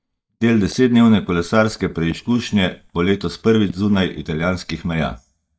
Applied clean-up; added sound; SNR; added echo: neural mask model DeepFilterNet 3.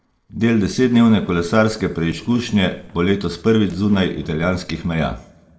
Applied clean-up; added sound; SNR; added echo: neural separator model SepFormer DNS4.